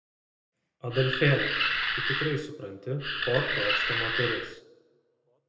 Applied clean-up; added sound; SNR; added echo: none; Animal; -2 dB; reverberation time 0.8 s.